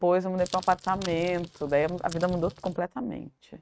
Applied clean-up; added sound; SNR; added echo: neural mask model RNNoise.